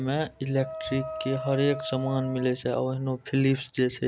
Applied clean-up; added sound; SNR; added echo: none; Wind instrument, woodwind instrument; 11 dB; none.